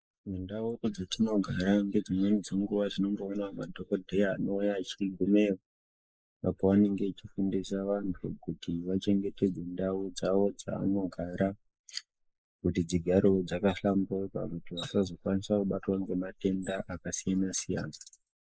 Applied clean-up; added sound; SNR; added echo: neural mask model Resemble Enhance denoiser.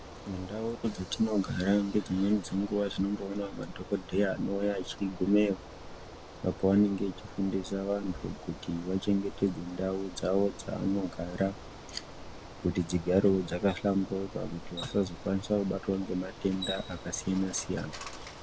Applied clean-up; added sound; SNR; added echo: none; Bicycle; 13 dB; none.